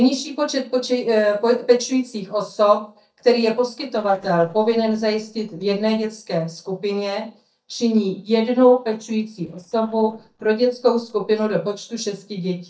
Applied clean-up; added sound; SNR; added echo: neural mask model DeepFilterNet 3.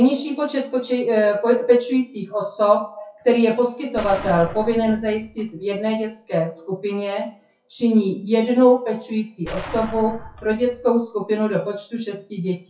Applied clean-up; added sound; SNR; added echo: classical method WPE with log-MMSE.